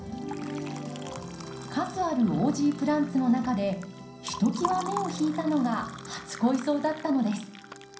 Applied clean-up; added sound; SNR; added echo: none; Liquid; 15 dB; reverberation time 0.6 s.